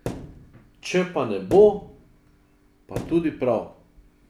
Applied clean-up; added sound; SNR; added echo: none; Thump, thud; 14 dB; none.